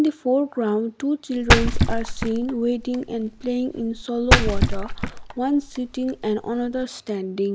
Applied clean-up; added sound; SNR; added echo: none; Splash, splatter; -1 dB; none.